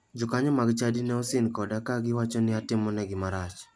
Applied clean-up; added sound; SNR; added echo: none; none; none; none.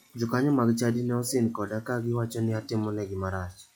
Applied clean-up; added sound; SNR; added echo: classical method log-MMSE.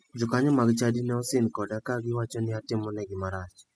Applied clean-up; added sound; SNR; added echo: classical method spectral subtraction.